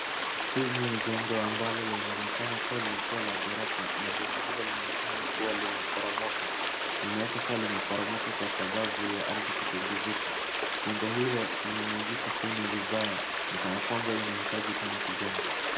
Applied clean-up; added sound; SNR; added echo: none; Stream; -5 dB; reverberation time 0.3 s.